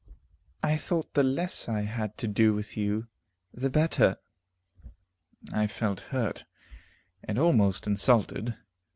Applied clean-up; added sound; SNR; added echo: none; none; none; none.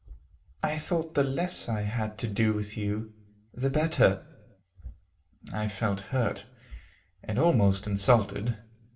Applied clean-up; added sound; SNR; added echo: none; none; none; reverberation time 0.4 s.